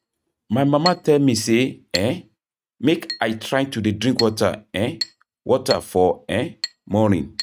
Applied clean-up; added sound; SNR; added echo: neural mask model RNNoise.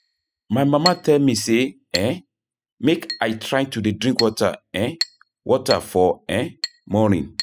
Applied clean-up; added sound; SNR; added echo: classical method spectral subtraction.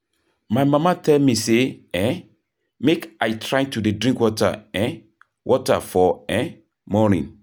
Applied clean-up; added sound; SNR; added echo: none; none; none; none.